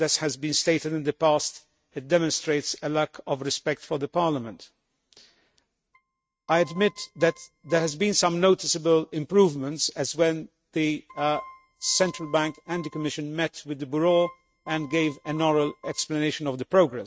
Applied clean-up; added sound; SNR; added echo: neural mask model RNNoise.